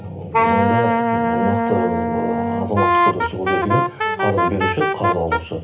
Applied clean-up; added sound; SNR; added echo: none; Wind instrument, woodwind instrument; -4 dB; reverberation time 0.3 s.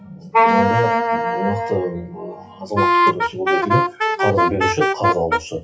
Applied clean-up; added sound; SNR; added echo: classical method WPE with log-MMSE.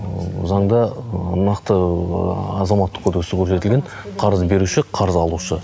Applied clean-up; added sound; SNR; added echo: none; none; none; none.